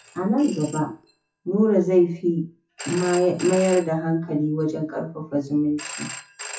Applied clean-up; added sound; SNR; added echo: classical method WPE with log-MMSE.